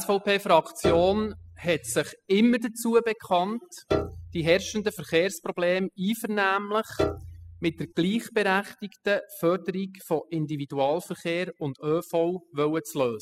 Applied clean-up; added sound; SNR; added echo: classical method spectral subtraction.